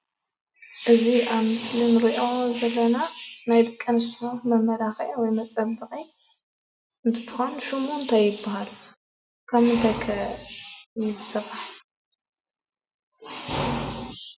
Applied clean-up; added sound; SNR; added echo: none; none; none; none.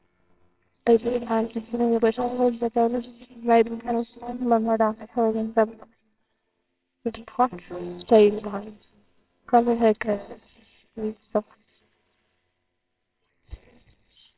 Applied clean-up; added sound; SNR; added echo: neural separator model SepFormer WHAMR!.